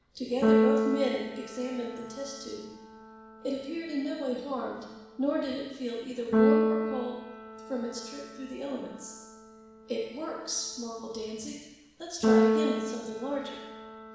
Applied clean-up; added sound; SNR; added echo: none; Keyboard (musical); -4 dB; reverberation time 1.1 s.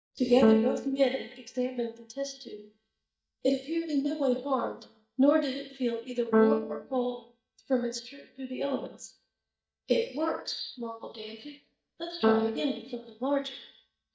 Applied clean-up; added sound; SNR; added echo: neural mask model DeepFilterNet 3.